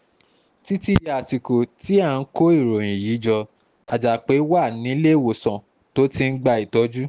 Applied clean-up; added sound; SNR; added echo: none; none; none; none.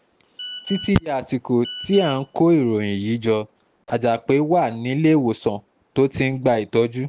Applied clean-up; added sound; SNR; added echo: none; Telephone; 12 dB; none.